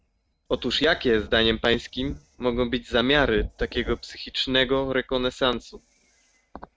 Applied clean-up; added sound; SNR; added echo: neural mask model RNNoise.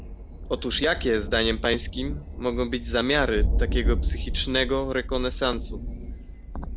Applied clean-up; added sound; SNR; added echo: none; Thunder; 2 dB; none.